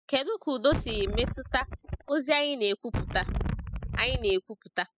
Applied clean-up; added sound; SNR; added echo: classical method spectral subtraction.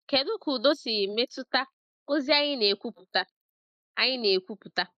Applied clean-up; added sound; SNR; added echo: neural mask model Resemble Enhance denoiser.